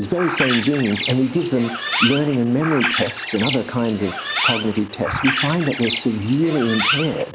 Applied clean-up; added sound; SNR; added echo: none; Bird; 4 dB; none.